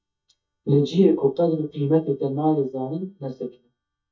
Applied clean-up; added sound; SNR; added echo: neural mask model DeepFilterNet 3.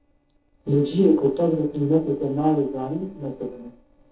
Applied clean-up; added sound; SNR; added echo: neural separator model SepFormer DNS4.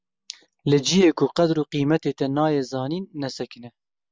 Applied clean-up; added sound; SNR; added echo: none; none; none; none.